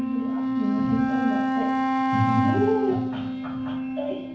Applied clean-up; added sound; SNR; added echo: none; Wind instrument, woodwind instrument; -3 dB; reverberation time 0.9 s.